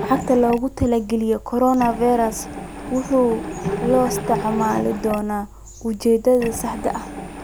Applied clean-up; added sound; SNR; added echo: none; Mechanisms; 9 dB; none.